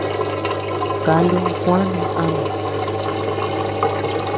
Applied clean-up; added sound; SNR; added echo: none; Engine; -3 dB; none.